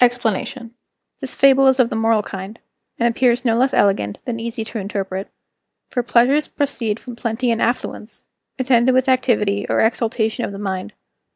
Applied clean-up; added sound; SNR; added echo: none; none; none; none.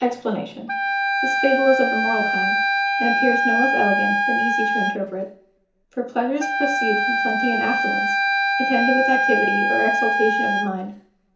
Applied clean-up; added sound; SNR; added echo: none; Wind instrument, woodwind instrument; -3 dB; reverberation time 0.7 s.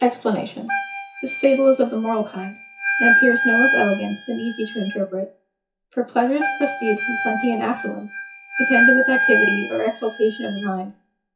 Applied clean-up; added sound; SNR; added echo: classical method WPE with log-MMSE.